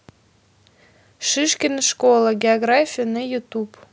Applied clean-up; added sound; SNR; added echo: none; none; none; none.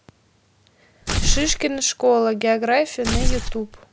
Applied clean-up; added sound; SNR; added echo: none; Tearing; -1 dB; none.